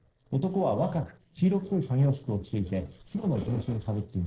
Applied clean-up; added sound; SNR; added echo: neural separator model SepFormer DNS4.